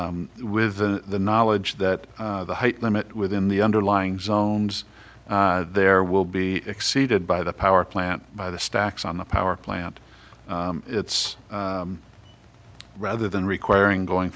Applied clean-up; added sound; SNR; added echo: none; none; none; none.